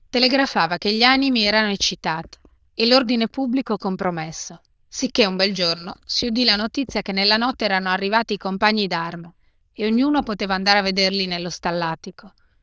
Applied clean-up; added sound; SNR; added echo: neural diffusion model UNIVERSE++.